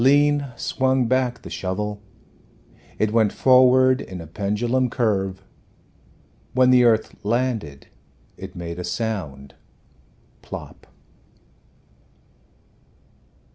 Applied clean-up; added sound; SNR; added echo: none; none; none; none.